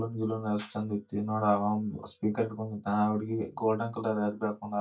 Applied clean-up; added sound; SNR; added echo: neural mask model DeepFilterNet 3.